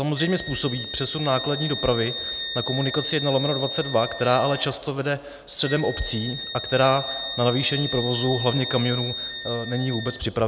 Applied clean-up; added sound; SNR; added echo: none; Wind instrument, woodwind instrument; 6 dB; none.